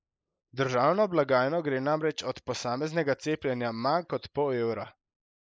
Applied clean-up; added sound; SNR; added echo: neural mask model Resemble Enhance denoiser.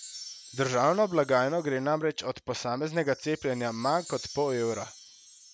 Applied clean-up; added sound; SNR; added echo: none; Wind chime; 19 dB; none.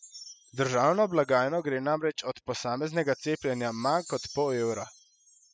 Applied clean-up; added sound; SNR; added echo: classical method spectral subtraction.